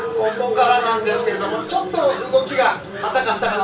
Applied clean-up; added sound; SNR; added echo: none; Bird vocalization, bird call, bird song; 17 dB; reverberation time 0.3 s.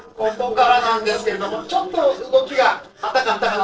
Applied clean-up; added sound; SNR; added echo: neural separator model SepFormer DNS4.